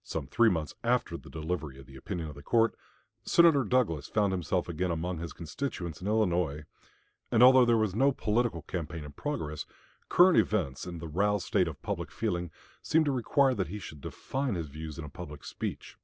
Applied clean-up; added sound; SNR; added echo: none; none; none; none.